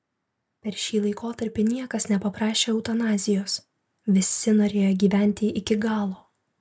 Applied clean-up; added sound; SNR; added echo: none; none; none; none.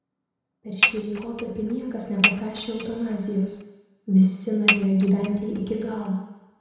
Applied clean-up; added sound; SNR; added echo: none; Dishes, pots, and pans / Chink, clink; 2 dB; reverberation time 1.0 s.